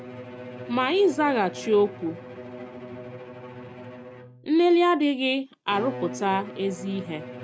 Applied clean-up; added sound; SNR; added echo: none; Bowed string instrument; 13 dB; none.